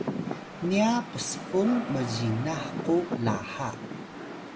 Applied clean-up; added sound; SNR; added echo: none; Rain; 6 dB; reverberation time 0.8 s.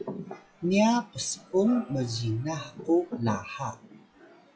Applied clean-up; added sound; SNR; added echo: classical method WPE with log-MMSE.